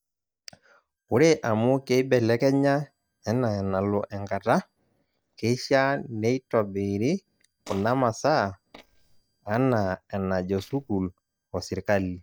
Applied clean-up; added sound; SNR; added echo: neural mask model DeepFilterNet 3.